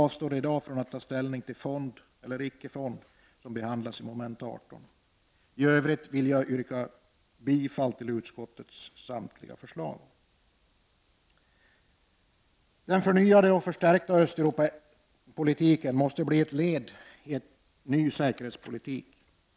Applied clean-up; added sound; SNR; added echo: none; none; none; none.